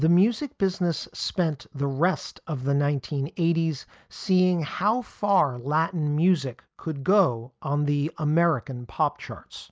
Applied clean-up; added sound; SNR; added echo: none; none; none; none.